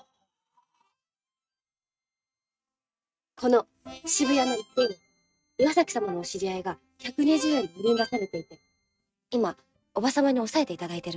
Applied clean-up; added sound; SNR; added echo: neural mask model RNNoise.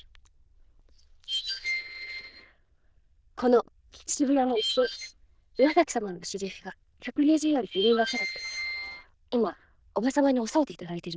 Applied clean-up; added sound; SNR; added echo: neural diffusion model UNIVERSE++.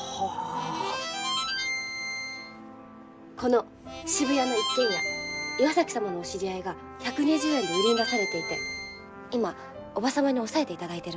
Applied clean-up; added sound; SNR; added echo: none; Harmonica; 4 dB; none.